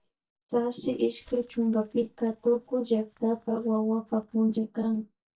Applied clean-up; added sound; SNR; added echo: neural mask model DeepFilterNet 3.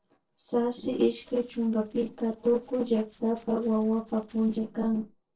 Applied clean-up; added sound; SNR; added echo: neural separator model SepFormer DNS4.